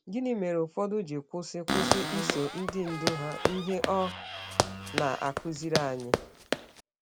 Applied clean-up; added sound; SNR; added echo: none; Run + Cupboard open or close; -1 dB; none.